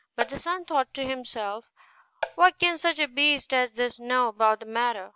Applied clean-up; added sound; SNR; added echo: none; Marimba, xylophone; 5 dB; none.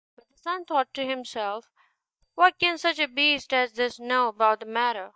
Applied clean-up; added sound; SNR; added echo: neural mask model DeepFilterNet 3.